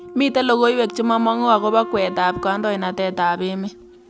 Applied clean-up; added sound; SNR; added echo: none; Wind instrument, woodwind instrument; 14 dB; none.